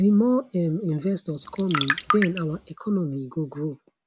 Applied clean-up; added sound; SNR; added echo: none; Trickle, dribble; 3 dB; none.